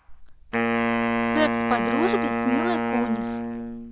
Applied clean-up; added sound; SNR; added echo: none; Wind instrument, woodwind instrument; -4 dB; none.